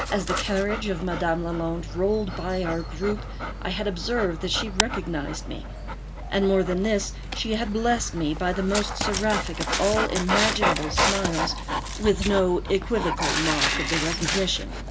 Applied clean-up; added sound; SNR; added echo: none; Dog; 2 dB; none.